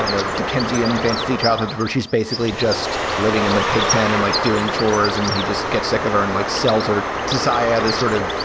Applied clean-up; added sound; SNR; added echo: none; Bird; 1 dB; none.